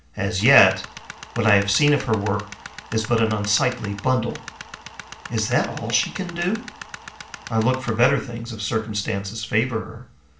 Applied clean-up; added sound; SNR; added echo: none; Tools; 15 dB; reverberation time 0.4 s.